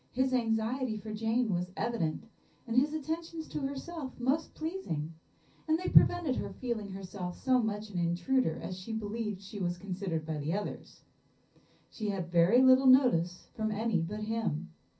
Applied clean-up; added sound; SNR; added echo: none; none; none; reverberation time 0.3 s.